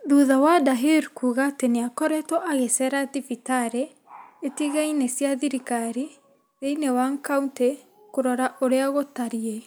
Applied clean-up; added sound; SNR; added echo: none; none; none; none.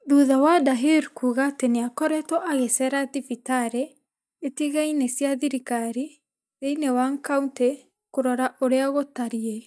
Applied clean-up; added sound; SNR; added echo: neural mask model DeepFilterNet 3.